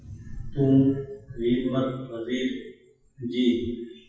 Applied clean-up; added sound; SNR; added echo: classical method WPE with log-MMSE.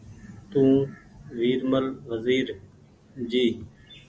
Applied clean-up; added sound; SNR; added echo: none; none; none; none.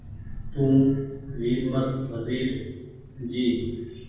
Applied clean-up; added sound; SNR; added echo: none; Frog; 15 dB; reverberation time 1.2 s.